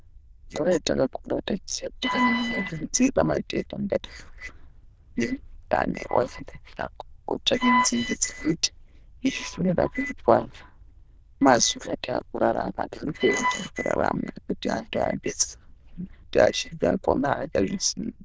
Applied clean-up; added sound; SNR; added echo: neural diffusion model UNIVERSE++.